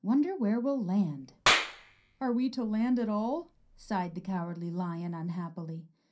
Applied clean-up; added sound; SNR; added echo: none; Clapping; 3 dB; reverberation time 0.3 s.